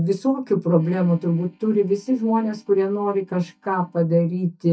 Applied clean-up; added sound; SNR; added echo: neural mask model DeepFilterNet 3.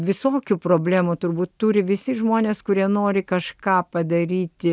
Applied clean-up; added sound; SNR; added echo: none; none; none; none.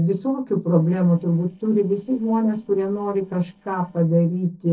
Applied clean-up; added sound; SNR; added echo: neural separator model SepFormer DNS4.